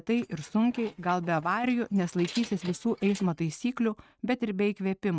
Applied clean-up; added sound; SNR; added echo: neural mask model RNNoise.